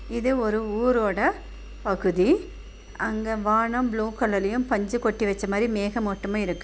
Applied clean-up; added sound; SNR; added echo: none; Engine; 16 dB; none.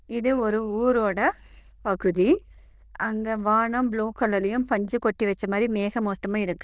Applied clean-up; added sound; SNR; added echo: neural diffusion model UNIVERSE++.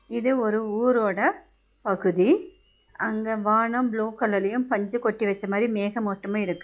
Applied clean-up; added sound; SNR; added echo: classical method log-MMSE.